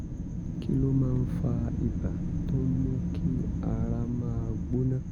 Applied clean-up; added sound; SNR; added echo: none; Wind; 0 dB; none.